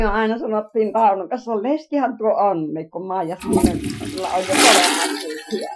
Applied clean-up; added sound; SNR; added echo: classical method Wiener filter.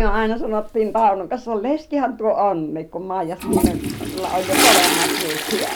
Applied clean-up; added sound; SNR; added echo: none; Toilet flush; 1 dB; none.